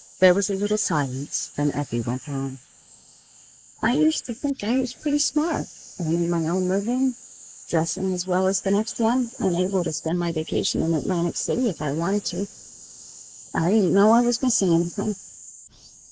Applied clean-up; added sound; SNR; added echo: neural mask model Resemble Enhance denoiser.